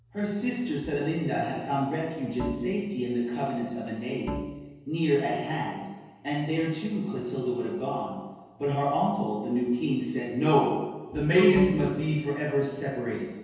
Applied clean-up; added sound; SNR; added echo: none; Bowed string instrument; 12 dB; reverberation time 1.2 s.